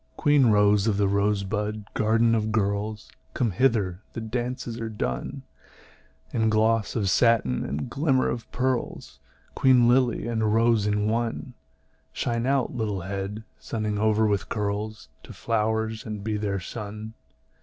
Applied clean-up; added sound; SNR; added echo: none; none; none; none.